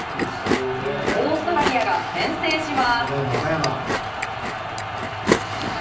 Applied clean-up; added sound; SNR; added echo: none; Chewing, mastication; 4 dB; reverberation time 0.6 s.